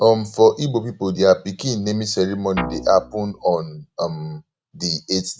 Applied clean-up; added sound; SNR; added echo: none; Guitar; 10 dB; none.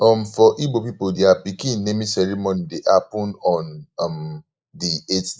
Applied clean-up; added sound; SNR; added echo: neural mask model Resemble Enhance denoiser.